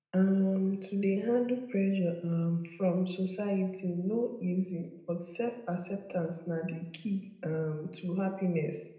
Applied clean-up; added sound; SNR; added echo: none; none; none; reverberation time 0.8 s.